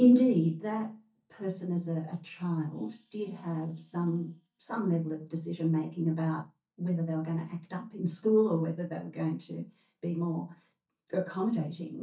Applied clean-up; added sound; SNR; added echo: neural mask model DeepFilterNet 3.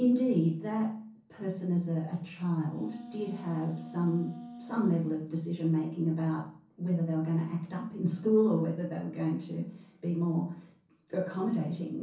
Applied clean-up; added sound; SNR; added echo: none; Wind instrument, woodwind instrument; 16 dB; reverberation time 0.6 s.